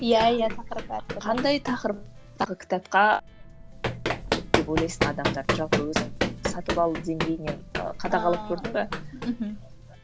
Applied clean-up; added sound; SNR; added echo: none; Run; 3 dB; none.